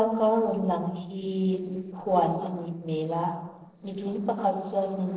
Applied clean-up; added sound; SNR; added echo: neural separator model SepFormer DNS4.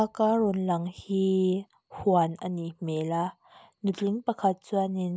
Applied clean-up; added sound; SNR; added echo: none; none; none; none.